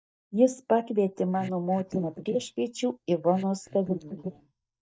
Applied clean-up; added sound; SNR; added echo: neural mask model DeepFilterNet 3.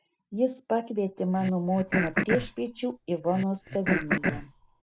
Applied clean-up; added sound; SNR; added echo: none; Cough; 2 dB; none.